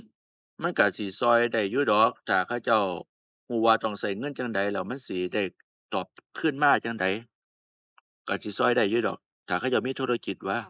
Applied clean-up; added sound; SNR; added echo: neural mask model Resemble Enhance denoiser.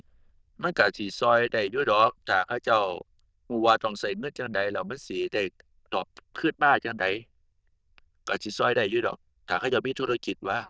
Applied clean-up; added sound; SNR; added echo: neural diffusion model UNIVERSE++.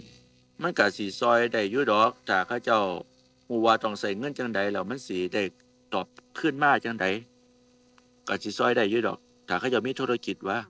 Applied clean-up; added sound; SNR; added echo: neural separator model SepFormer DNS4.